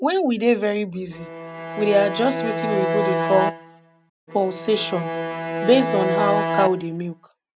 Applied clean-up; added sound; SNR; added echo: none; Bowed string instrument; 3 dB; none.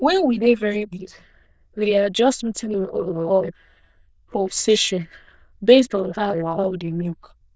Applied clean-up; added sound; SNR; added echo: neural diffusion model UNIVERSE++.